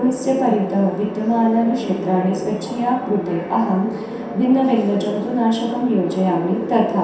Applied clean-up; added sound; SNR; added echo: none; none; none; reverberation time 0.7 s.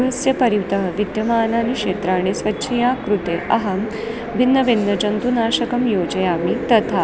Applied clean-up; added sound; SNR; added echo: none; none; none; none.